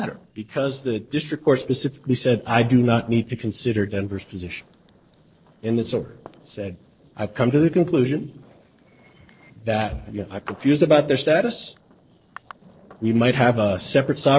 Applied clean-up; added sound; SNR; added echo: neural separator model SepFormer DNS4.